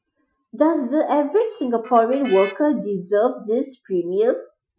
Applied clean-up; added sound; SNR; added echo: classical method Wiener filter.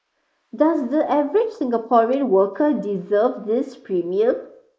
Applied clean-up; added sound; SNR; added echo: neural mask model Resemble Enhance denoiser.